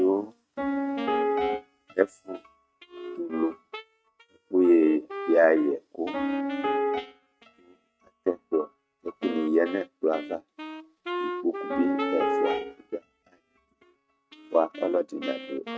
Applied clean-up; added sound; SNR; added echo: neural mask model RNNoise.